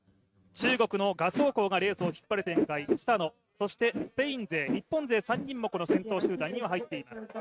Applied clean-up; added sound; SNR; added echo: neural mask model RNNoise.